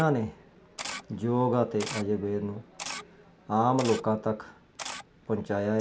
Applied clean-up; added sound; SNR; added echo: none; Camera; 14 dB; none.